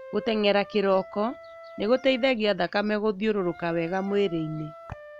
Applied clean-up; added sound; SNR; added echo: none; Wind instrument, woodwind instrument; 19 dB; none.